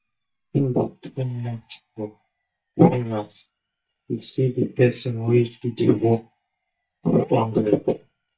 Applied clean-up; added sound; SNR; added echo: neural mask model DeepFilterNet 3.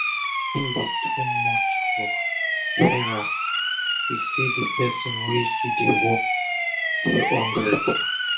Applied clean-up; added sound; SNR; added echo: none; Siren; -3 dB; reverberation time 0.3 s.